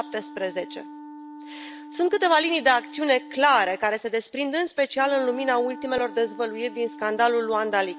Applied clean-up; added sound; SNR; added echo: none; Wind instrument, woodwind instrument; 16 dB; none.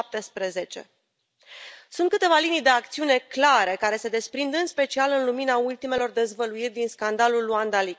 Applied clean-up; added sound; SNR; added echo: none; none; none; none.